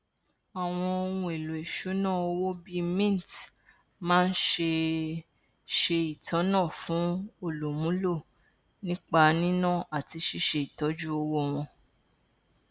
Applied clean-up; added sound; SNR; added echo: none; none; none; none.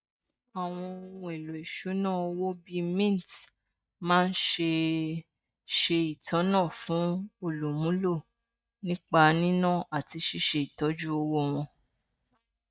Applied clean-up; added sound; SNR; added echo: neural mask model DeepFilterNet 3.